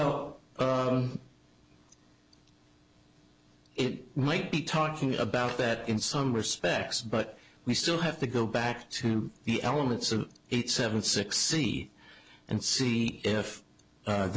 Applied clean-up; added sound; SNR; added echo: none; none; none; none.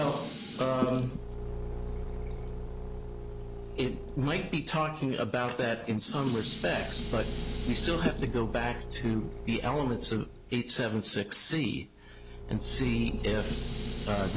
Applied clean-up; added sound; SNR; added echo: none; Dishes, pots, and pans + Engine / Car; 4 dB; none.